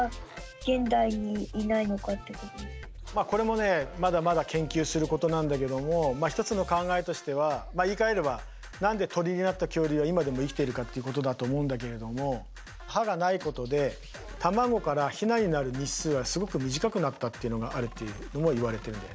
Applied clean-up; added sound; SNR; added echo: none; none; none; none.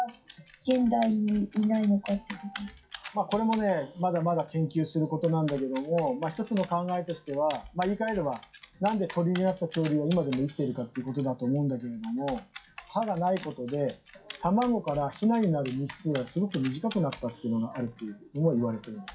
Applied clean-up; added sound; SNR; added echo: classical method WPE with log-MMSE.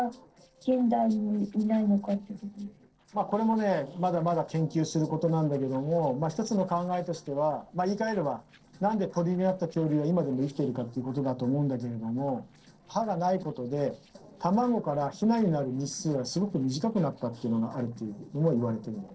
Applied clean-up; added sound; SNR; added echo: neural separator model SepFormer DNS4.